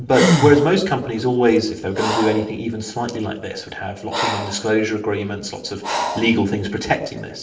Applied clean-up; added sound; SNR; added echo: none; Breathing; 6 dB; reverberation time 0.6 s.